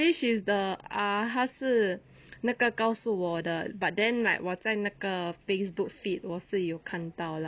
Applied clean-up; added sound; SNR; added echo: none; none; none; none.